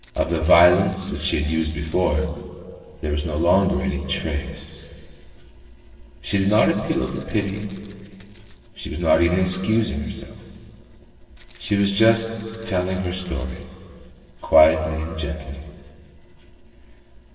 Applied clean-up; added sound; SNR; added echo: neural separator model SepFormer DNS4.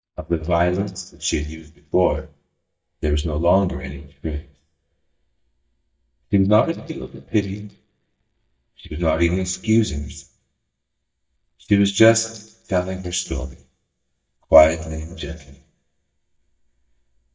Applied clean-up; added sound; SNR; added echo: neural mask model DeepFilterNet 3.